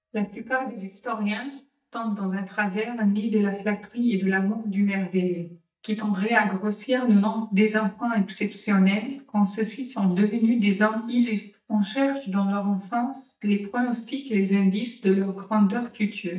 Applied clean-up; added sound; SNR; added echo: neural mask model DeepFilterNet 3.